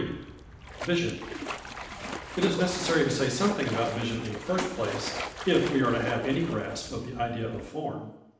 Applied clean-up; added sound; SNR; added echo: none; Splash, splatter; 9 dB; reverberation time 0.8 s.